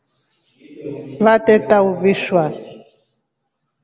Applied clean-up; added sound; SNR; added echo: none; none; none; none.